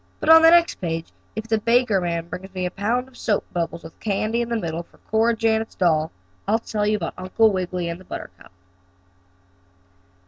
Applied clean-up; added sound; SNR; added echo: none; none; none; none.